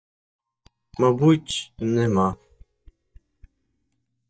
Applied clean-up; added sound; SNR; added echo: neural mask model DeepFilterNet 3.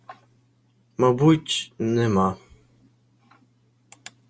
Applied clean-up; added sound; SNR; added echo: none; none; none; none.